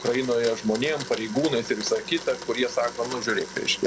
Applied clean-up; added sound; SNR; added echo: none; Domestic sounds, home sounds; 12 dB; none.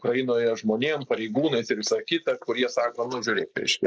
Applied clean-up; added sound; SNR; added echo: neural mask model Resemble Enhance denoiser.